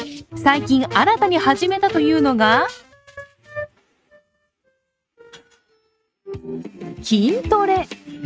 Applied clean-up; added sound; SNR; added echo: neural mask model RNNoise.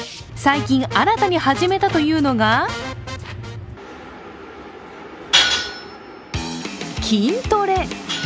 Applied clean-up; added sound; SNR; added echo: none; none; none; none.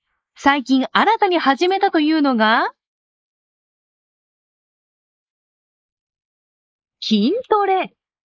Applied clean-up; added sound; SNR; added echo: neural mask model Resemble Enhance denoiser.